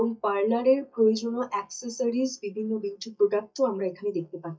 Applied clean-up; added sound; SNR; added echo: neural mask model DeepFilterNet 3.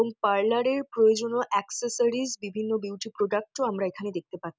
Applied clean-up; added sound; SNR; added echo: none; none; none; none.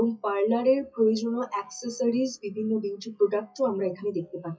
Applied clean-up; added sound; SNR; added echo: classical method WPE with log-MMSE.